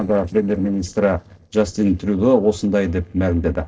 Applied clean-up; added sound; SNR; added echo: neural separator model SepFormer DNS4.